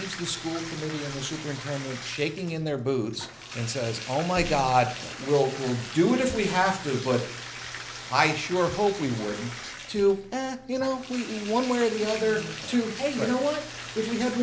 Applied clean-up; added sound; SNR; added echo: none; Bathtub (filling or washing); 12 dB; none.